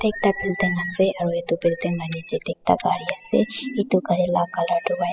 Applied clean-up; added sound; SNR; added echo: classical method spectral subtraction.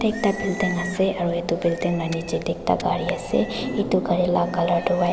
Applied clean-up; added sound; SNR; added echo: none; Livestock, farm animals, working animals; 17 dB; none.